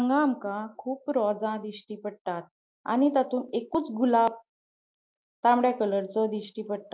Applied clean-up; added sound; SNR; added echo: none; none; none; none.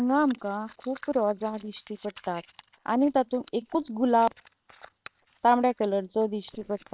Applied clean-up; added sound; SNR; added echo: neural separator model SepFormer WHAM!.